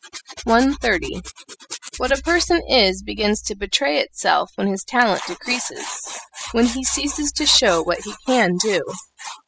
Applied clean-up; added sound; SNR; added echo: classical method spectral subtraction.